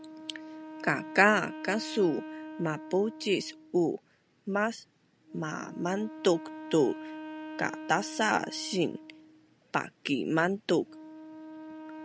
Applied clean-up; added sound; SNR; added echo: none; Wind instrument, woodwind instrument; 13 dB; none.